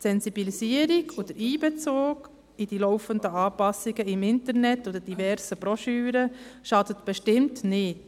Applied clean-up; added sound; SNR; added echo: none; none; none; none.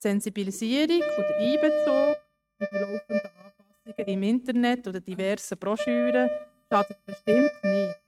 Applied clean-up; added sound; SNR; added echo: neural mask model RNNoise.